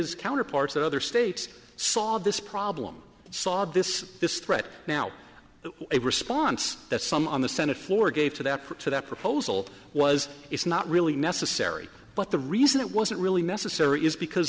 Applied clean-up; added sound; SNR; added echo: none; none; none; none.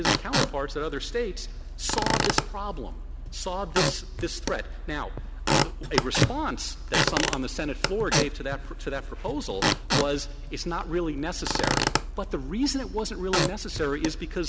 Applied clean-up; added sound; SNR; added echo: none; Squeak / Wood; -3 dB; none.